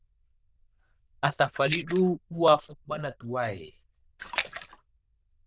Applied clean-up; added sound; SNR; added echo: neural diffusion model UNIVERSE++.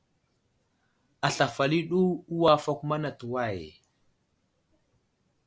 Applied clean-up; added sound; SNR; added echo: none; none; none; none.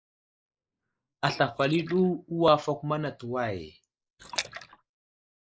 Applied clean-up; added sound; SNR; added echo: neural mask model Resemble Enhance denoiser.